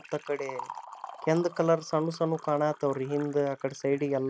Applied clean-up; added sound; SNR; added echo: neural mask model RNNoise.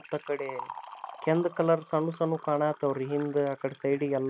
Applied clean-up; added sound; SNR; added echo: none; Liquid; 17 dB; none.